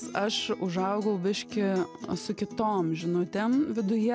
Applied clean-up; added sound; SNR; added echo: none; Acoustic guitar; 15 dB; none.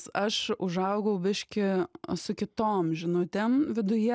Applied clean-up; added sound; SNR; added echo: none; none; none; none.